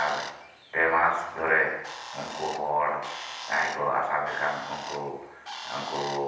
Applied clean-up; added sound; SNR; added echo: none; Bird; 12 dB; reverberation time 0.9 s.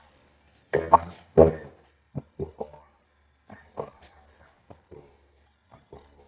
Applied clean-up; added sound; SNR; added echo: neural mask model DeepFilterNet 3.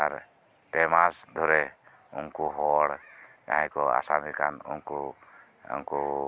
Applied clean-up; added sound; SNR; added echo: none; none; none; none.